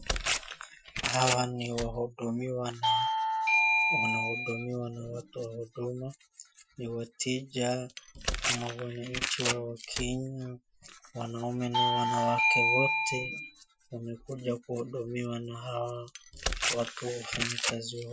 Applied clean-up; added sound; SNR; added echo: classical method Wiener filter.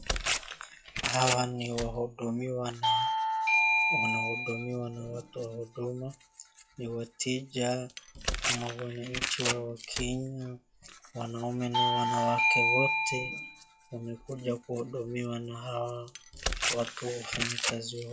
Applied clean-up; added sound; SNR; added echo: classical method log-MMSE.